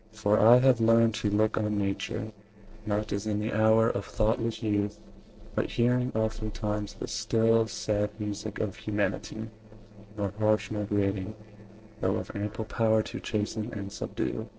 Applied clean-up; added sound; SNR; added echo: neural separator model SepFormer DNS4.